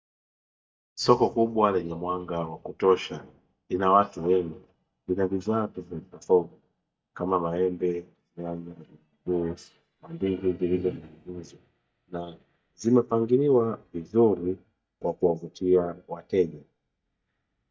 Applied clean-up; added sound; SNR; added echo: neural mask model DeepFilterNet 3.